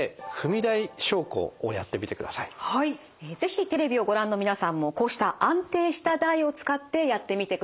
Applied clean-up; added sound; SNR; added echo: none; none; none; none.